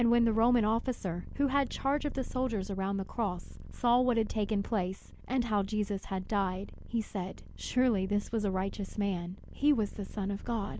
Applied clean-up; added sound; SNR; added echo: none; Purr; 12 dB; none.